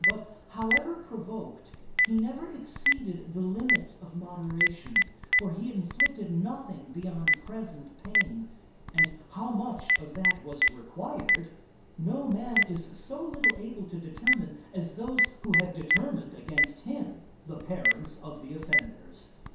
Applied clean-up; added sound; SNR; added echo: none; Telephone; -4 dB; reverberation time 0.7 s.